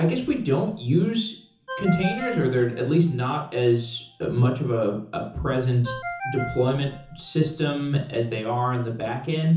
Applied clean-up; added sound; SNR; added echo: none; Ringtone; 15 dB; reverberation time 0.6 s.